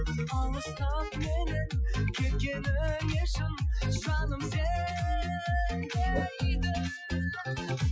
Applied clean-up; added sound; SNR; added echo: classical method Wiener filter.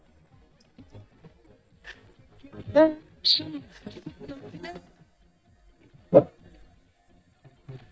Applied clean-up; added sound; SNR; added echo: neural mask model DeepFilterNet 3.